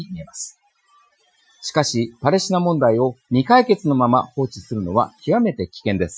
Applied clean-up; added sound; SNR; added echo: classical method Wiener filter.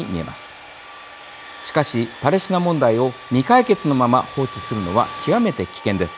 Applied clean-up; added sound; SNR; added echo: none; Domestic sounds, home sounds; 15 dB; none.